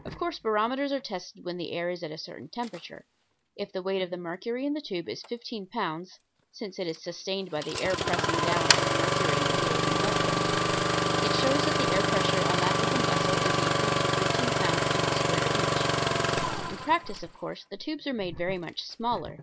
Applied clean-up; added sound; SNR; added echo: none; Engine starting; -4 dB; none.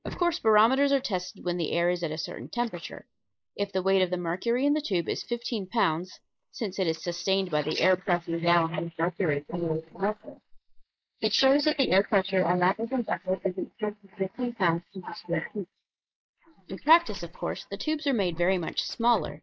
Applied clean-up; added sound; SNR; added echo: neural mask model Resemble Enhance denoiser.